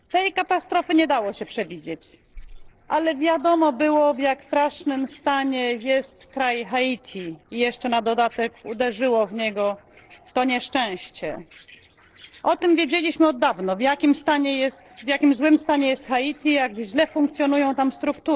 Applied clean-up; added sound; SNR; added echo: neural separator model SepFormer DNS4.